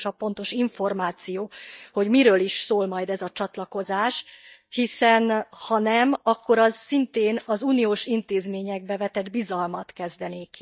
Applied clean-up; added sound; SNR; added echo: neural mask model DeepFilterNet 3.